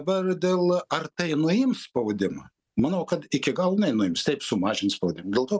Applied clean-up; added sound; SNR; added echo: none; none; none; none.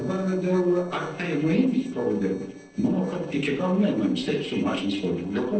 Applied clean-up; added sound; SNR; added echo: neural separator model SepFormer DNS4.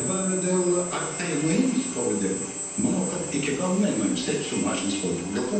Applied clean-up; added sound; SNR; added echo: none; Drill; 3 dB; reverberation time 0.9 s.